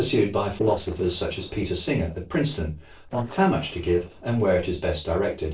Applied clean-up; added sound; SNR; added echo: neural separator model SepFormer DNS4.